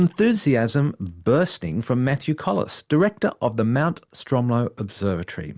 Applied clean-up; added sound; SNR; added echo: none; none; none; none.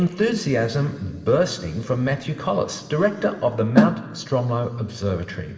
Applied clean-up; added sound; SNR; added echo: none; Snare drum; -4 dB; reverberation time 2.6 s.